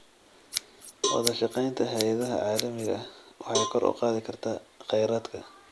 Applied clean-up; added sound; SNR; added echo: none; Scissors + Cowbell; 6 dB; none.